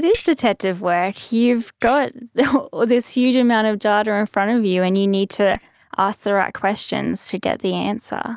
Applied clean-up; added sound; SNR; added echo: neural mask model DeepFilterNet 3.